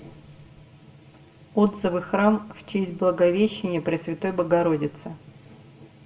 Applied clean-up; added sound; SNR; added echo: none; none; none; reverberation time 0.6 s.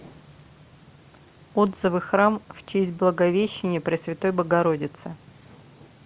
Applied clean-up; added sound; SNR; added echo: none; none; none; none.